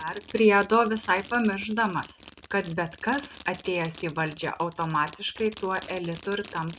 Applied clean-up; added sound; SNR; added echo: none; Fireworks; 15 dB; none.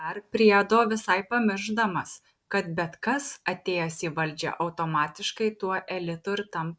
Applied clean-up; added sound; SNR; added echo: none; none; none; none.